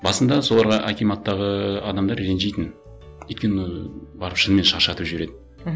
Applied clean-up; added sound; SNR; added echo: none; none; none; none.